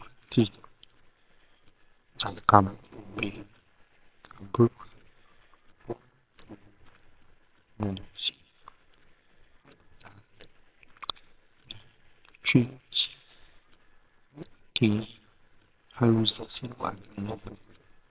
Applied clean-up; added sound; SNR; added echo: neural separator model SepFormer WHAMR!.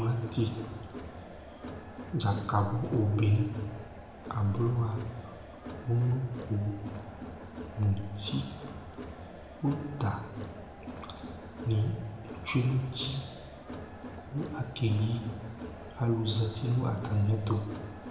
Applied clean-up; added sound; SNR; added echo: none; Crowd; 11 dB; reverberation time 1.1 s.